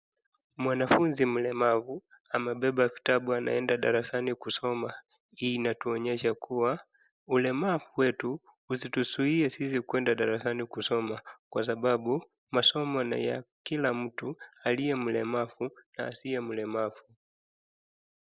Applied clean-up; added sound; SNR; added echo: none; none; none; none.